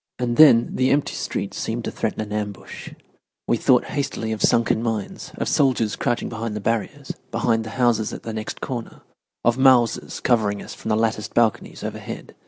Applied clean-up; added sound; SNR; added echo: none; none; none; none.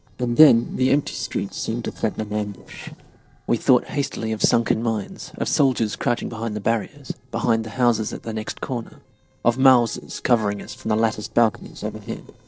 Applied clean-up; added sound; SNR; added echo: neural separator model SepFormer DNS4.